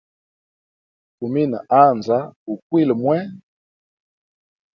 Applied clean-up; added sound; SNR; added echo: none; none; none; none.